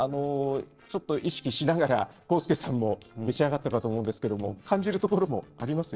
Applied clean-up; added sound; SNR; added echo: neural separator model SepFormer DNS4.